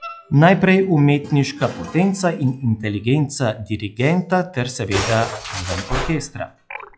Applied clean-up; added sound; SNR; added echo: classical method log-MMSE.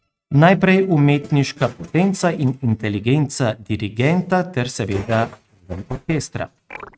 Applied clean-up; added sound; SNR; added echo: neural mask model RNNoise.